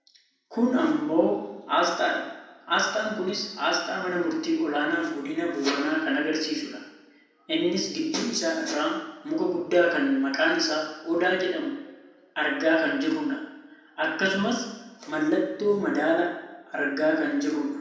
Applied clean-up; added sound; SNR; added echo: none; none; none; reverberation time 0.8 s.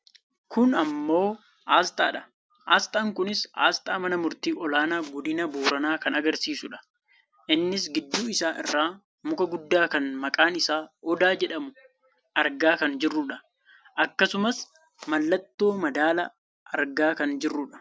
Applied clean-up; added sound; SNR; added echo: none; none; none; none.